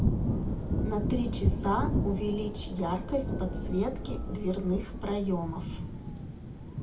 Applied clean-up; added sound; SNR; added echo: none; Thunder / Rain; -1 dB; reverberation time 0.2 s.